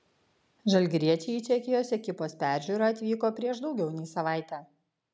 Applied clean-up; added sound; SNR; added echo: none; none; none; none.